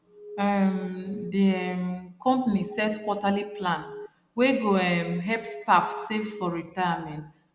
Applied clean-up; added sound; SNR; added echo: none; Alarm; 15 dB; none.